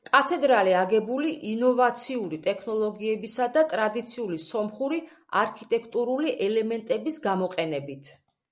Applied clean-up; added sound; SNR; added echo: none; none; none; none.